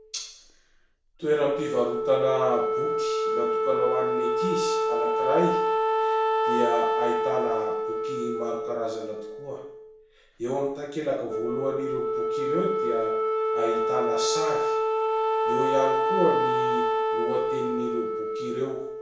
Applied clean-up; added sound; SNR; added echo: none; Wind instrument, woodwind instrument; -4 dB; reverberation time 0.6 s.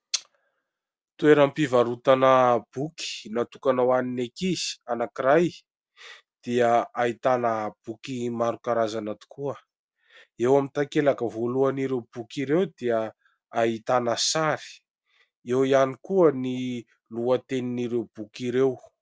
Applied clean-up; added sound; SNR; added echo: none; none; none; none.